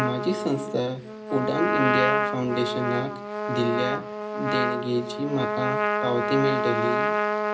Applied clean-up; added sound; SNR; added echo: none; Trumpet; -1 dB; reverberation time 0.4 s.